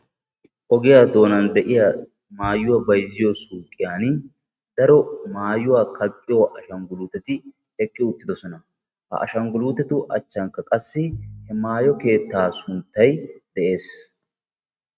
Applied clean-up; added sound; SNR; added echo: neural mask model RNNoise.